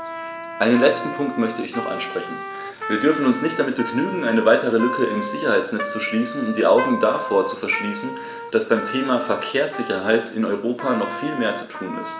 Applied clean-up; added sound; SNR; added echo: none; Trumpet; 9 dB; reverberation time 0.6 s.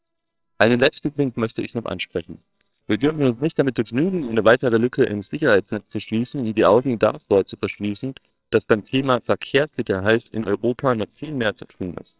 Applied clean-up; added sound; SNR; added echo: neural separator model SepFormer WHAMR!.